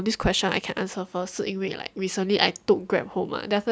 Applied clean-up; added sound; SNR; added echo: none; none; none; none.